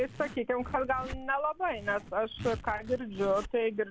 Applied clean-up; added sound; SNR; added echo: none; Zipper (clothing); 13 dB; none.